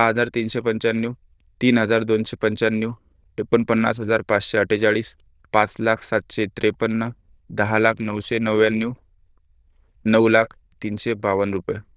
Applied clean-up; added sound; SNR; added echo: neural diffusion model UNIVERSE++.